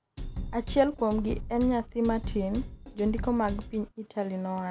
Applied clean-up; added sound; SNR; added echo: none; Drum kit; 8 dB; none.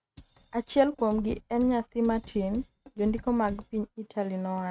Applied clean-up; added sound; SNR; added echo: neural mask model RNNoise.